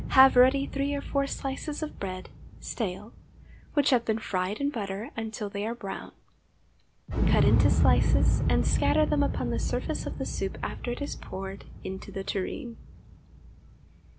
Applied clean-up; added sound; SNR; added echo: none; Explosion; 1 dB; none.